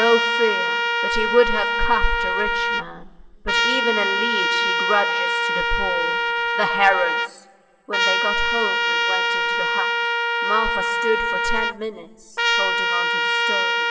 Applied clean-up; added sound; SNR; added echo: none; Trumpet; -4 dB; reverberation time 2.1 s.